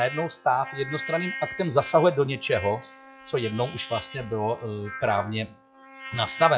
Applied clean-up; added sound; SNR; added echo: classical method log-MMSE.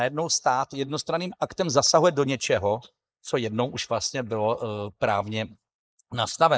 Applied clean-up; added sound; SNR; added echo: neural mask model Resemble Enhance denoiser.